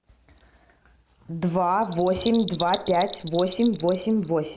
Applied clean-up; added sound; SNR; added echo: none; Bell; 14 dB; none.